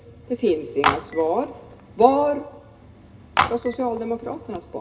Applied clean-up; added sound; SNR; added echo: none; Telephone; 5 dB; reverberation time 0.4 s.